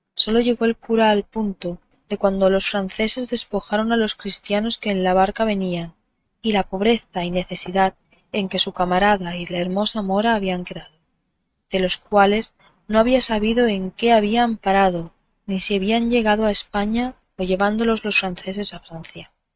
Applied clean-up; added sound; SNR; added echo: neural mask model RNNoise.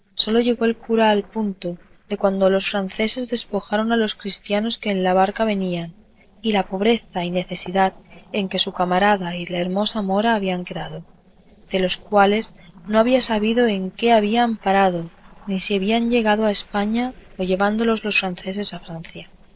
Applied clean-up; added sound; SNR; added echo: neural separator model SepFormer DNS4.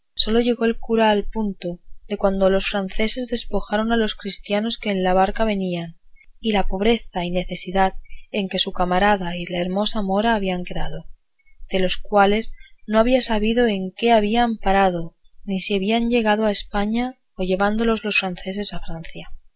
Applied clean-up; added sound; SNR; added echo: none; none; none; none.